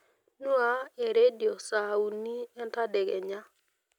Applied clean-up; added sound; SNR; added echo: none; none; none; none.